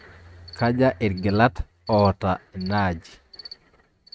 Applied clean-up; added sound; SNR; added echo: neural mask model RNNoise.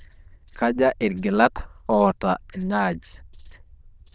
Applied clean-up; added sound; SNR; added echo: neural diffusion model UNIVERSE++.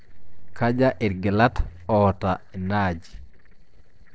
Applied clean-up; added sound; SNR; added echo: neural separator model SepFormer DNS4.